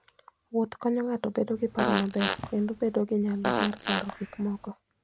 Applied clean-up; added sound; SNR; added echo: none; Fart; 2 dB; none.